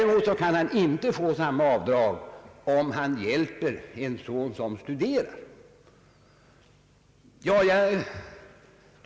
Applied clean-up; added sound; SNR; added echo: none; none; none; none.